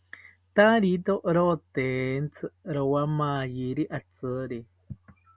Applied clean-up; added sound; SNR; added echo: none; none; none; none.